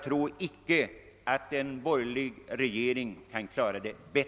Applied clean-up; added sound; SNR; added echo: none; none; none; none.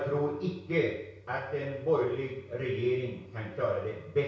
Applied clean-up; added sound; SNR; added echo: none; none; none; reverberation time 0.6 s.